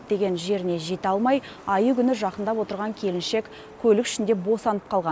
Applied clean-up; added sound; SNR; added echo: none; none; none; none.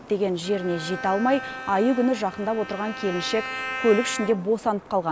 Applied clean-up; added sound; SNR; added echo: none; Bowed string instrument; 11 dB; none.